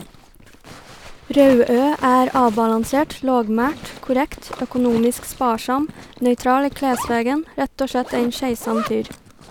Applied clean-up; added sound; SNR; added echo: none; Zipper (clothing); 16 dB; none.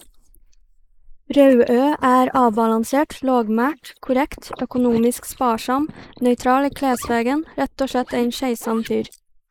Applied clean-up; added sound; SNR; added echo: neural mask model Resemble Enhance denoiser.